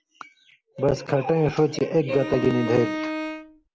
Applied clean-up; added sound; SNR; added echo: none; Bowed string instrument; 6 dB; none.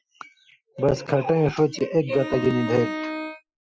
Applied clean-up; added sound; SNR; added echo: classical method Wiener filter.